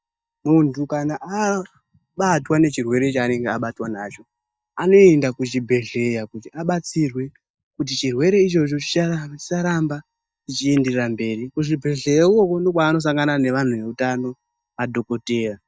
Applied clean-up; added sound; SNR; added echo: neural mask model DeepFilterNet 3.